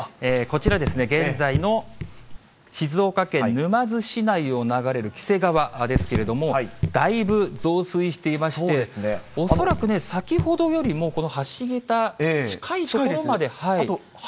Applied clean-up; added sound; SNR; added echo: none; Raindrop / Drip; 6 dB; none.